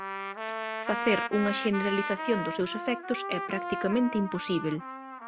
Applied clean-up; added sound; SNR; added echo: none; Trumpet; 5 dB; none.